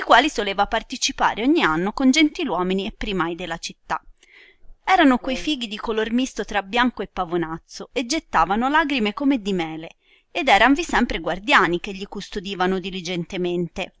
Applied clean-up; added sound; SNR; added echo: none; Brass instrument; 19 dB; none.